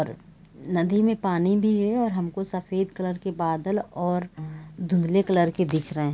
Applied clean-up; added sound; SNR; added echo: none; Piano; 15 dB; none.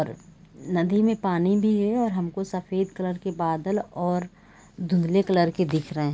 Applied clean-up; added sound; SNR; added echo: none; none; none; none.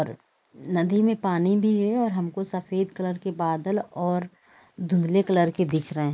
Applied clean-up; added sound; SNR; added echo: neural mask model Resemble Enhance denoiser.